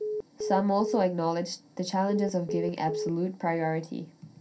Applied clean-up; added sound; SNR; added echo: none; Telephone; 6 dB; reverberation time 0.3 s.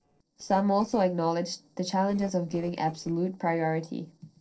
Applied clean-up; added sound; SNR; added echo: neural separator model SepFormer DNS4.